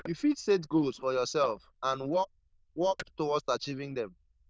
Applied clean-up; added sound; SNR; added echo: neural diffusion model UNIVERSE++.